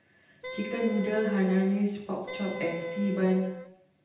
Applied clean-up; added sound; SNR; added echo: none; Wind instrument, woodwind instrument; 9 dB; reverberation time 0.9 s.